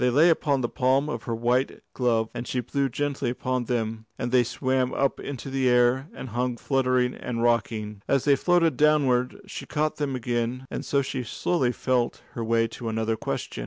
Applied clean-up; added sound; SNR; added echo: none; none; none; none.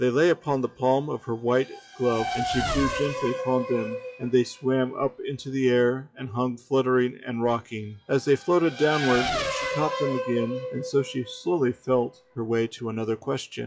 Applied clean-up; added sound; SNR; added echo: classical method WPE with log-MMSE.